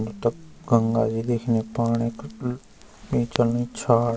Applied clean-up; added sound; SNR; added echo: none; none; none; none.